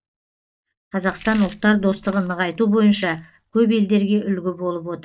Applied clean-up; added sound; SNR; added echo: neural mask model DeepFilterNet 3.